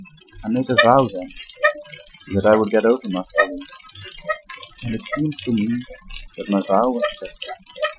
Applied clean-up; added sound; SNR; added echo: classical method Wiener filter.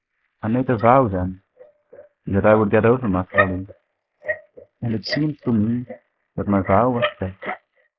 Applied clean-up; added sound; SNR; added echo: neural mask model Resemble Enhance denoiser.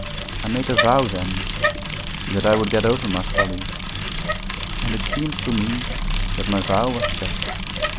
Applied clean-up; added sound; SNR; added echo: none; Bicycle; -2 dB; none.